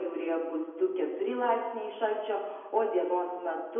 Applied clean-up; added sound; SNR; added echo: none; none; none; reverberation time 1.0 s.